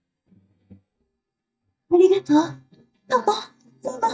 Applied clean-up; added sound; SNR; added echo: neural mask model DeepFilterNet 3.